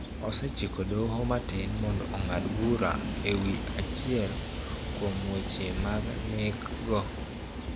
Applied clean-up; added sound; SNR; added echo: none; Train; 2 dB; none.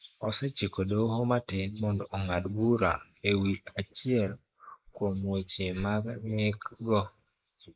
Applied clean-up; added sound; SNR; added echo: neural mask model Resemble Enhance denoiser.